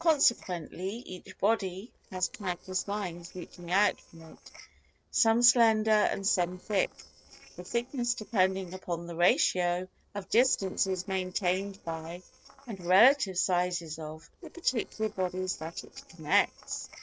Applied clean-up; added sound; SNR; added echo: neural separator model SepFormer DNS4.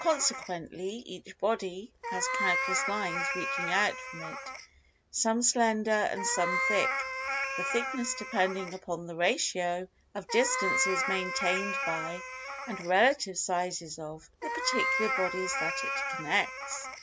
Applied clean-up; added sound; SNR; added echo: none; Meow; 3 dB; none.